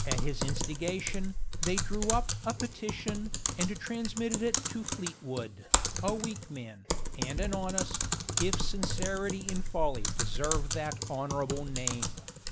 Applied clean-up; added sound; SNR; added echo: none; Typing; -3 dB; none.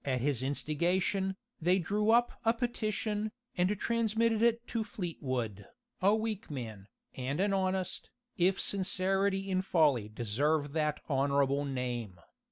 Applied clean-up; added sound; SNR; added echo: none; none; none; none.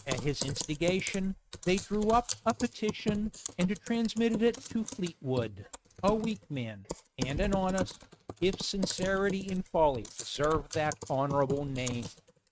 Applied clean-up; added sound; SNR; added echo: neural mask model RNNoise.